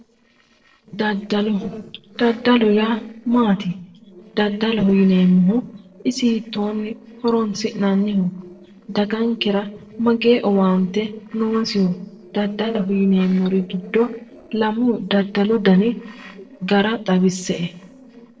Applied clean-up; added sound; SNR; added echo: neural separator model SepFormer DNS4.